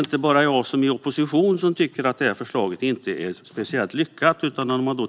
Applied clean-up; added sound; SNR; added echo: none; none; none; none.